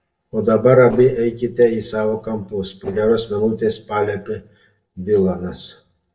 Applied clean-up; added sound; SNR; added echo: neural separator model SepFormer DNS4.